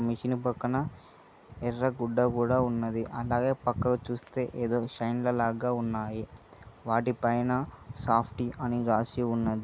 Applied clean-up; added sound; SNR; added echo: none; none; none; none.